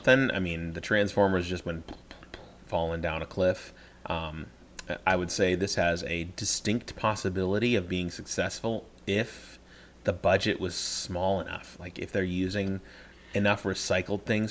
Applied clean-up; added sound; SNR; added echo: none; none; none; none.